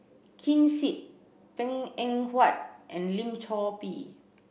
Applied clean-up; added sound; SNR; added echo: none; none; none; none.